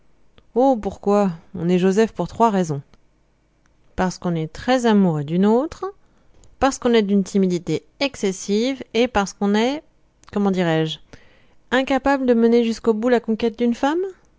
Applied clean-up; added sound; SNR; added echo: none; none; none; none.